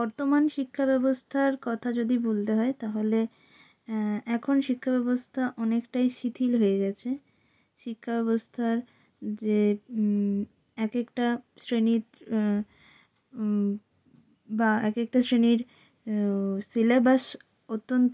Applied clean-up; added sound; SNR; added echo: none; none; none; none.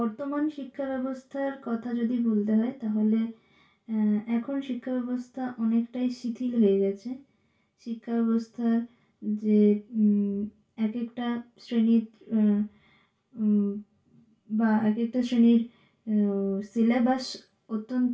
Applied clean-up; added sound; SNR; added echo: none; none; none; reverberation time 0.2 s.